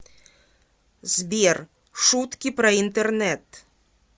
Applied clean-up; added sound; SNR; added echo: none; none; none; none.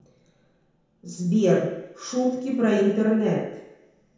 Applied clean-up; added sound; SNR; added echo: none; none; none; reverberation time 0.9 s.